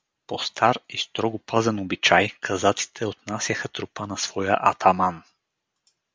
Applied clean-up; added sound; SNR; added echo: none; none; none; none.